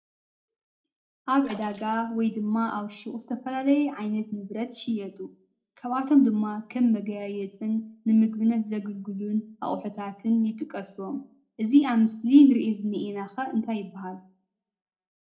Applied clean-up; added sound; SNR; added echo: neural separator model SepFormer DNS4.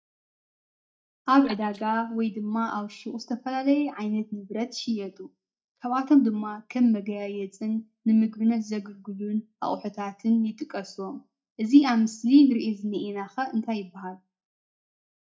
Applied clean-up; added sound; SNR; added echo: neural mask model DeepFilterNet 3.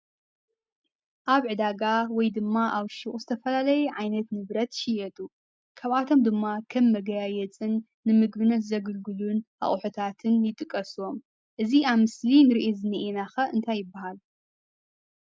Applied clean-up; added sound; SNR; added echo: none; none; none; none.